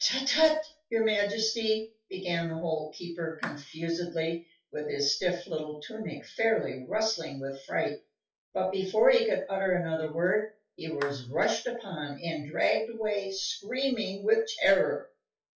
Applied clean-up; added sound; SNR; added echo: classical method WPE with log-MMSE.